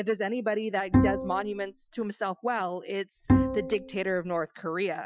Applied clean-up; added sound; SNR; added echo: classical method Wiener filter.